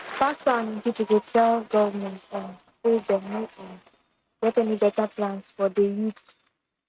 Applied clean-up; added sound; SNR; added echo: neural mask model RNNoise.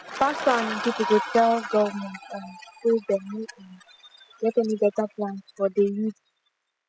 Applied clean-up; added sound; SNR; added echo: classical method spectral subtraction.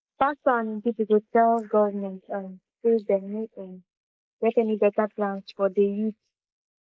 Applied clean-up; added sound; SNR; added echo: neural mask model Resemble Enhance denoiser.